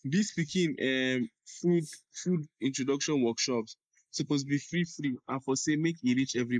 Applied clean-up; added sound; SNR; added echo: neural mask model Resemble Enhance denoiser.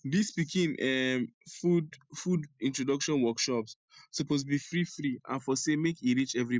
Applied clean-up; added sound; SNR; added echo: none; none; none; none.